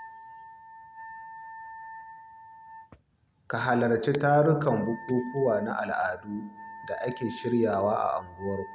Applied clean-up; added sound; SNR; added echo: none; Wind instrument, woodwind instrument; 16 dB; none.